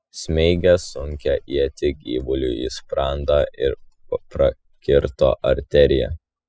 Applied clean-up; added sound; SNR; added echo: classical method spectral subtraction.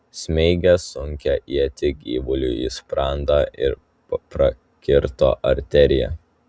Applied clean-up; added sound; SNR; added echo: none; none; none; none.